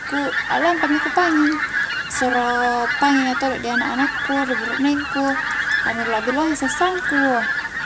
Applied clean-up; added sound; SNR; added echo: none; Fowl; 2 dB; none.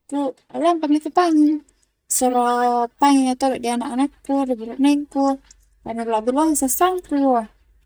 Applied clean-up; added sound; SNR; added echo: neural mask model DeepFilterNet 3.